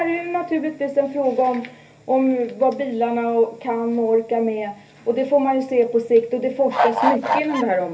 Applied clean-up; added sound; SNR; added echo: none; Bird / Fowl; 0 dB; reverberation time 0.3 s.